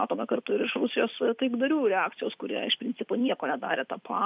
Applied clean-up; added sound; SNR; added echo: none; none; none; none.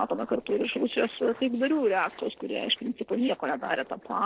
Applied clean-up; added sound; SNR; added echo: neural separator model SepFormer DNS4.